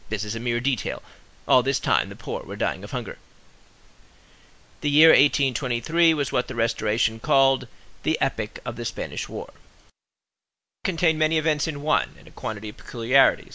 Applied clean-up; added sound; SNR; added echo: none; none; none; none.